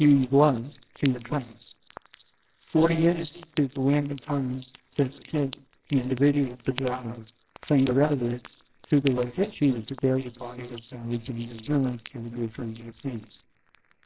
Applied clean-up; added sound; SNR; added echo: neural separator model SepFormer WHAMR!.